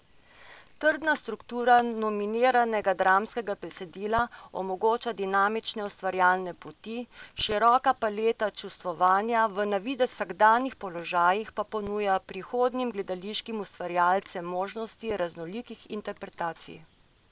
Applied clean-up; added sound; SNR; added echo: none; none; none; none.